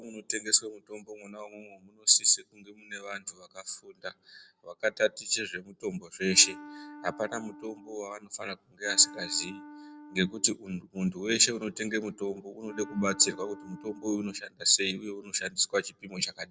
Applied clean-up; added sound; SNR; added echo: none; Wind instrument, woodwind instrument; 17 dB; none.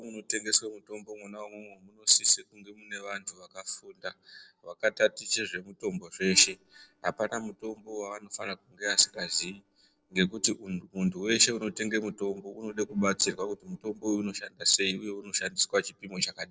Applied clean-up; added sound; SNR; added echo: neural separator model SepFormer DNS4.